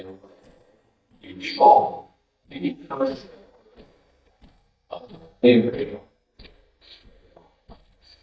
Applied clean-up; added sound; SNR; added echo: neural mask model DeepFilterNet 3.